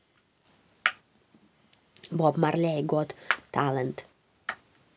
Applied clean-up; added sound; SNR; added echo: none; none; none; none.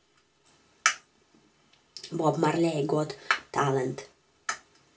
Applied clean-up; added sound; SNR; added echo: none; none; none; reverberation time 0.2 s.